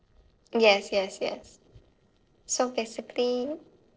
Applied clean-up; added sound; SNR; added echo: neural separator model SepFormer DNS4.